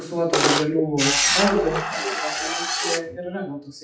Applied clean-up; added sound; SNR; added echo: classical method WPE with log-MMSE.